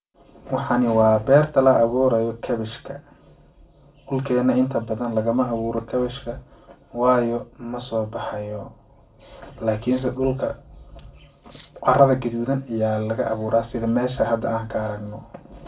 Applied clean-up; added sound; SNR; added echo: none; Cutlery, silverware; 18 dB; reverberation time 0.2 s.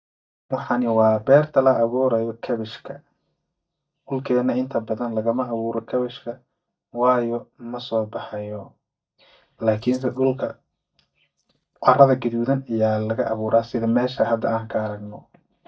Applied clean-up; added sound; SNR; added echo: neural mask model DeepFilterNet 3.